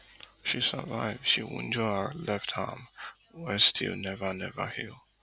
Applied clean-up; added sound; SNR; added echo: none; none; none; none.